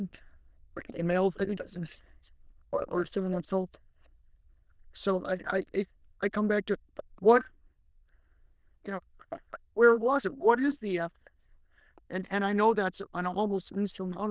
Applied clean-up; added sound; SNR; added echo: neural diffusion model UNIVERSE++.